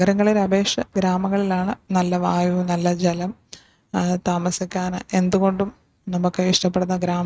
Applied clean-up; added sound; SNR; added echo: neural mask model RNNoise.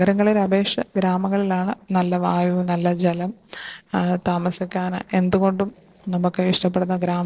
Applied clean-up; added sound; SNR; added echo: neural separator model SepFormer DNS4.